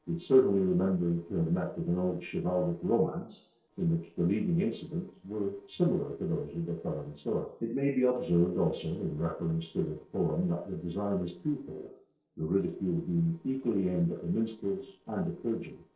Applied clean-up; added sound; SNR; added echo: neural separator model SepFormer DNS4.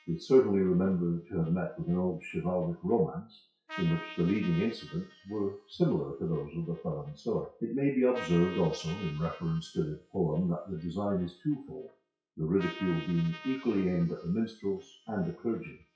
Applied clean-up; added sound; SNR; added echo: classical method WPE with log-MMSE.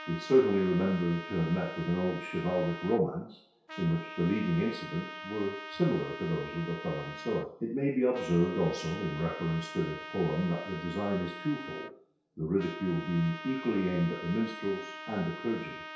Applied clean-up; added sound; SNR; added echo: none; Trumpet; 12 dB; reverberation time 0.6 s.